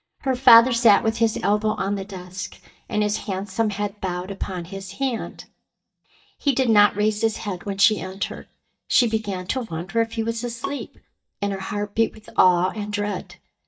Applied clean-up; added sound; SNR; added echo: neural mask model DeepFilterNet 3.